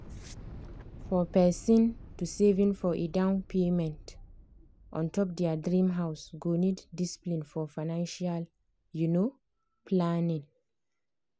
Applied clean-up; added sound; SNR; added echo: none; Thunder / Explosion + Wind; 20 dB; none.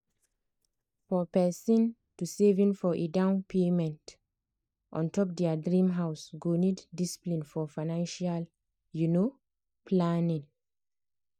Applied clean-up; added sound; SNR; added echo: neural mask model DeepFilterNet 3.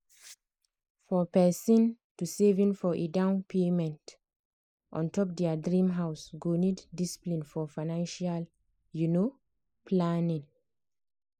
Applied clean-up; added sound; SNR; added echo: neural mask model Resemble Enhance denoiser.